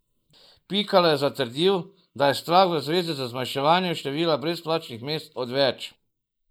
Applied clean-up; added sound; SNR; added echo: neural mask model Resemble Enhance denoiser.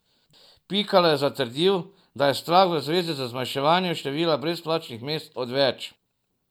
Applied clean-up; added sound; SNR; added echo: none; none; none; none.